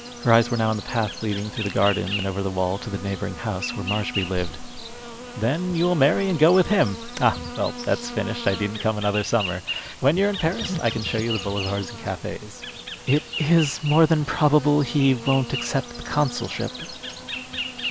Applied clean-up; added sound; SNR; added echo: none; Insect; 10 dB; none.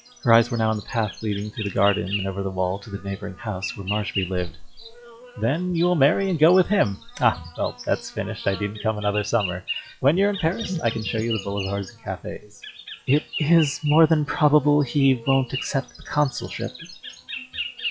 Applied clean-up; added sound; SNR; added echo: classical method log-MMSE.